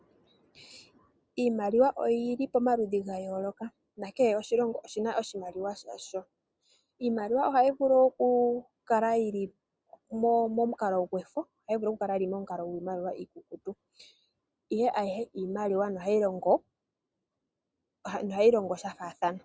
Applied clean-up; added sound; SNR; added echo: none; none; none; none.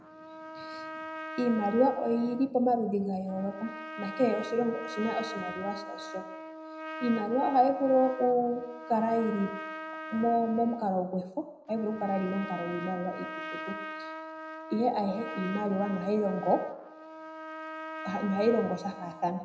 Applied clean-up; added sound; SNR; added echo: none; Trumpet; 11 dB; reverberation time 0.7 s.